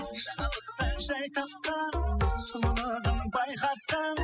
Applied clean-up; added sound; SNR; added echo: classical method spectral subtraction.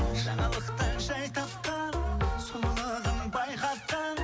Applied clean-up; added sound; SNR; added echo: none; none; none; none.